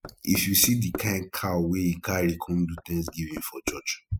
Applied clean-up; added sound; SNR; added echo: classical method spectral subtraction.